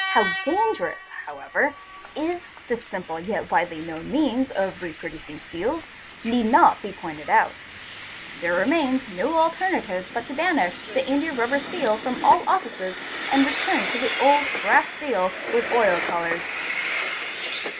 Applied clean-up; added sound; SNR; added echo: none; Train; 8 dB; none.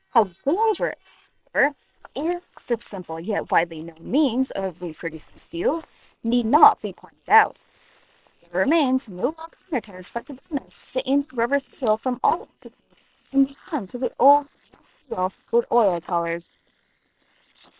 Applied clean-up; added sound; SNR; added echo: neural separator model SepFormer WHAM!.